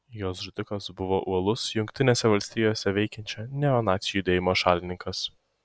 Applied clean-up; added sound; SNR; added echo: none; none; none; none.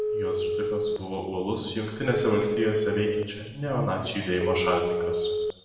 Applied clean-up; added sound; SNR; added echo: none; Telephone; 1 dB; reverberation time 1.2 s.